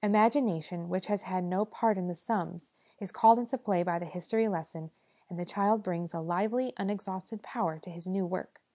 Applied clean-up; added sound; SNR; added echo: none; none; none; none.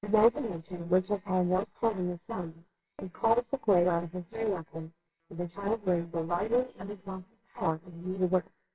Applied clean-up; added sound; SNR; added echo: neural separator model SepFormer WHAMR!.